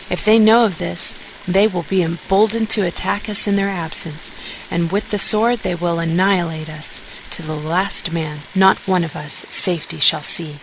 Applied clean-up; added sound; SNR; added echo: neural mask model Resemble Enhance denoiser.